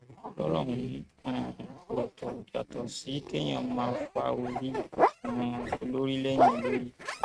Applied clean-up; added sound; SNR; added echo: neural mask model RNNoise.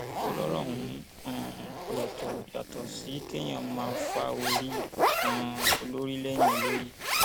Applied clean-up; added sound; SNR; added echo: none; Zipper (clothing); -4 dB; none.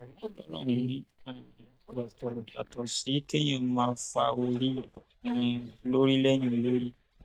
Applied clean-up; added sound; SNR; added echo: neural mask model DeepFilterNet 3.